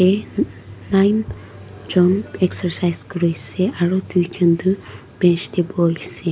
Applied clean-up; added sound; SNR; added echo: none; none; none; none.